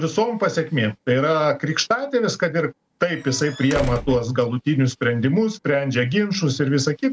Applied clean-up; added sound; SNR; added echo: none; Squeak / Slam / Wood; 11 dB; none.